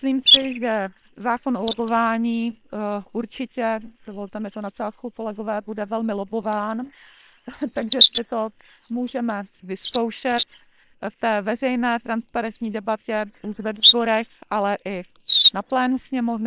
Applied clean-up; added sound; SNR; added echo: neural separator model SepFormer WHAM!.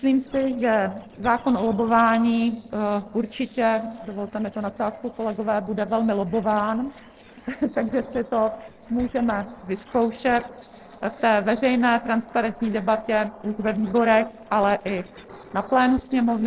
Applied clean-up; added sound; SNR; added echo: neural separator model SepFormer DNS4.